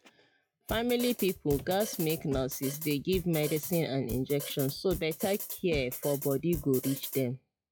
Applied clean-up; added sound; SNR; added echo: classical method log-MMSE.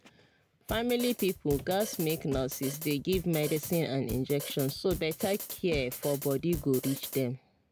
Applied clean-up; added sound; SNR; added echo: none; Drum kit; 9 dB; none.